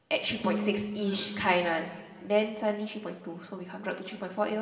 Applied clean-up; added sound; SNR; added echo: none; Piano; 9 dB; reverberation time 2.3 s.